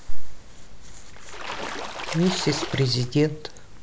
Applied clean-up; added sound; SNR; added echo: none; Splash, splatter; 12 dB; none.